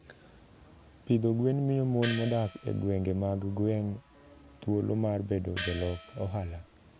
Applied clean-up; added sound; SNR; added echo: none; Gong; 11 dB; none.